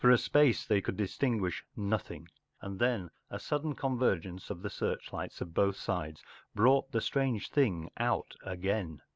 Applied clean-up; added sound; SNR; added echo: none; none; none; none.